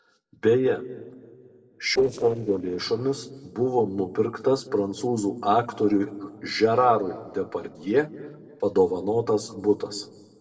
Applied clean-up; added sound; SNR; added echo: neural separator model SepFormer DNS4.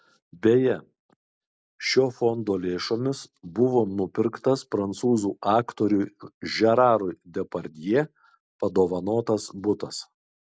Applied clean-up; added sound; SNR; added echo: none; none; none; none.